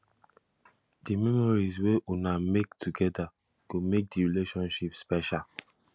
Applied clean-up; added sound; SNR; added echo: none; none; none; none.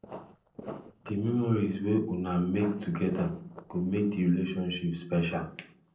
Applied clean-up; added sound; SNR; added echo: neural separator model SepFormer DNS4.